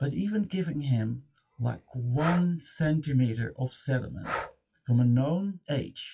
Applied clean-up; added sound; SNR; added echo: classical method WPE with log-MMSE.